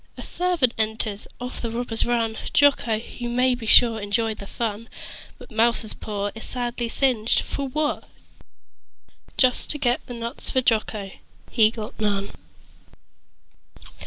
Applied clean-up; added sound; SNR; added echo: none; none; none; none.